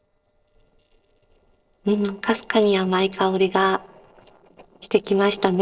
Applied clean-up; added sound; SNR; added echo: neural separator model SepFormer DNS4.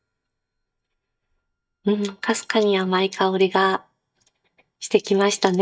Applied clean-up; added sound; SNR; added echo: neural mask model DeepFilterNet 3.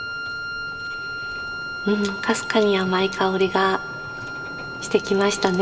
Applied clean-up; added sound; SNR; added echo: none; Wind instrument, woodwind instrument; 8 dB; reverberation time 1.2 s.